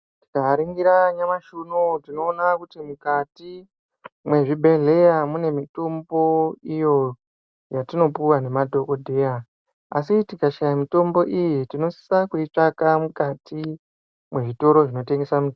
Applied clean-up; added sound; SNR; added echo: none; none; none; none.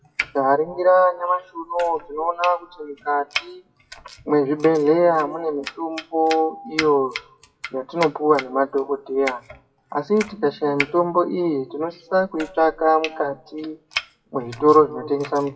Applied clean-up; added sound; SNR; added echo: classical method WPE with log-MMSE.